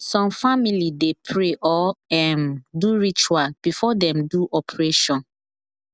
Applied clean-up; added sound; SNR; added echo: none; none; none; none.